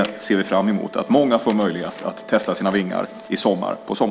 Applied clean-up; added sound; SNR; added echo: none; Wind instrument, woodwind instrument; 20 dB; none.